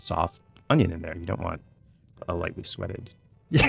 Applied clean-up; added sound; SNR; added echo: neural separator model SepFormer DNS4.